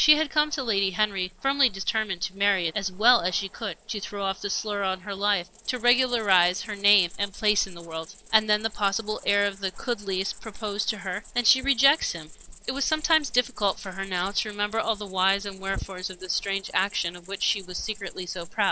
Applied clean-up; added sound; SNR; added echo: neural separator model SepFormer DNS4.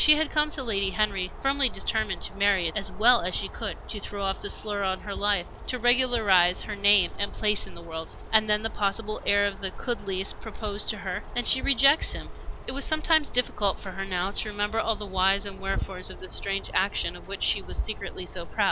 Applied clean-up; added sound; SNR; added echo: none; Cricket; 10 dB; none.